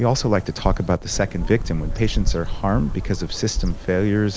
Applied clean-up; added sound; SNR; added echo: none; Bird vocalization, bird call, bird song; 4 dB; none.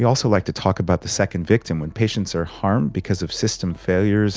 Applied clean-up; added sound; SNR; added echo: none; none; none; none.